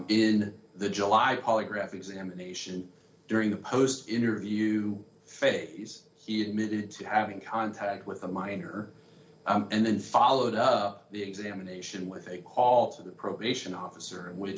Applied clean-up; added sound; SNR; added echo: none; none; none; none.